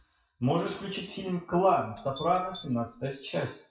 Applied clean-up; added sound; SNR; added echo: classical method WPE with log-MMSE.